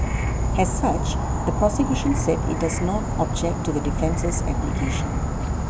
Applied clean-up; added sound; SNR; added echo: none; Insect / Frog; -2 dB; none.